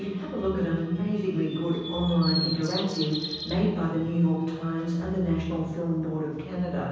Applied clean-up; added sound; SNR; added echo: none; Bird vocalization, bird call, bird song; 9 dB; reverberation time 1.1 s.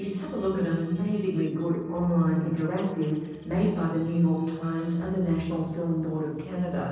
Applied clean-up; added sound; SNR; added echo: neural separator model SepFormer DNS4.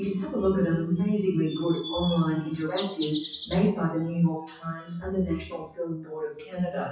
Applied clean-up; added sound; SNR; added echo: classical method WPE with log-MMSE.